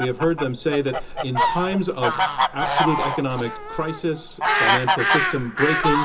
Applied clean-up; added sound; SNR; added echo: none; Fowl; -2 dB; reverberation time 0.2 s.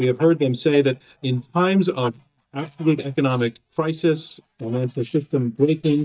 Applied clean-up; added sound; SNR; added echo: neural mask model DeepFilterNet 3.